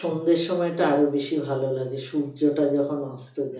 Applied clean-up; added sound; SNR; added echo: none; none; none; reverberation time 0.6 s.